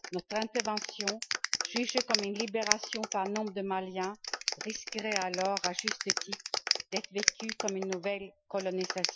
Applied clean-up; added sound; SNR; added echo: classical method Wiener filter.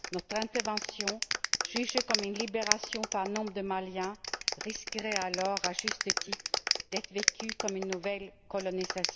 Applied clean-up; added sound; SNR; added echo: none; Clapping; -1 dB; none.